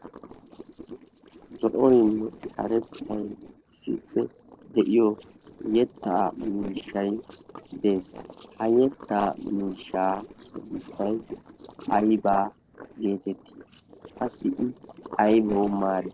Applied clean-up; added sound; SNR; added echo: neural separator model SepFormer DNS4.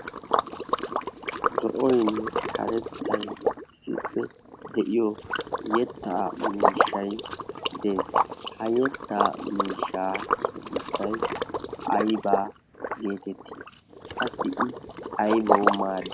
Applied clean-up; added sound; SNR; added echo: none; Liquid; -1 dB; none.